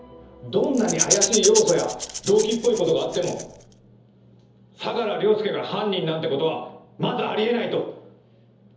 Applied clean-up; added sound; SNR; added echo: none; Rattle / Rattle (instrument); 4 dB; reverberation time 0.7 s.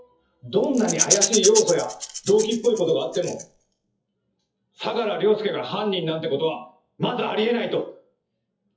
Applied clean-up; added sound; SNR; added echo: classical method WPE with log-MMSE.